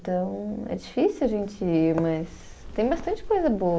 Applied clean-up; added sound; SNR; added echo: none; none; none; none.